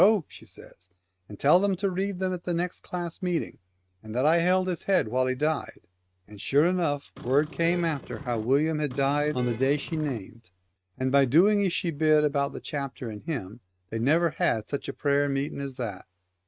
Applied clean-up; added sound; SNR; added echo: neural mask model RNNoise.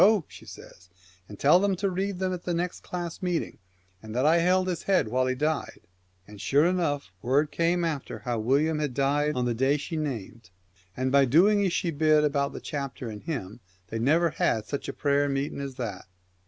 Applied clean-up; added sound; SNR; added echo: none; none; none; none.